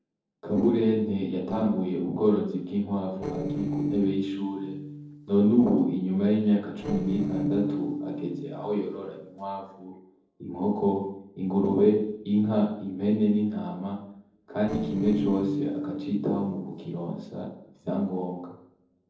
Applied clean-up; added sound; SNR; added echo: neural separator model SepFormer DNS4.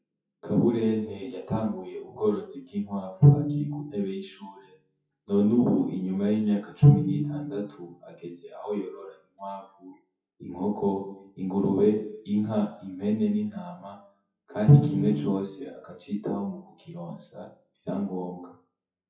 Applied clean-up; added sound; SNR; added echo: classical method WPE with log-MMSE.